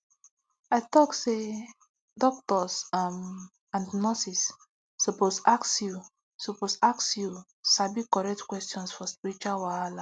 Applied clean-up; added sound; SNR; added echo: none; none; none; none.